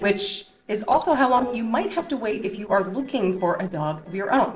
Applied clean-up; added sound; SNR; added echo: neural separator model SepFormer DNS4.